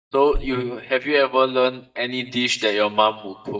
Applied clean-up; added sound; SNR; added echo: neural mask model DeepFilterNet 3.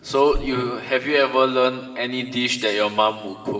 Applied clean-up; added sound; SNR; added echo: none; Bird; 15 dB; reverberation time 1.8 s.